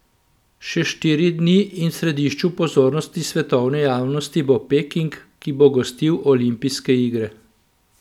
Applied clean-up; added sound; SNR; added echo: none; none; none; none.